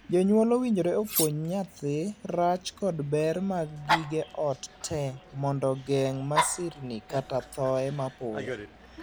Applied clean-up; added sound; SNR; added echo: none; Cutlery, silverware + Dog; 8 dB; none.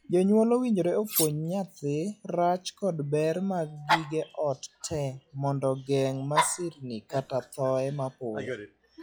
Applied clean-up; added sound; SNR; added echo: classical method log-MMSE.